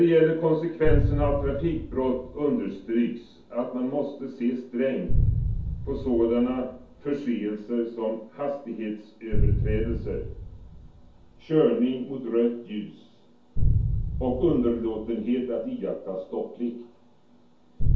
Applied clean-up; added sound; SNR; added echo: none; Boom; 2 dB; reverberation time 0.6 s.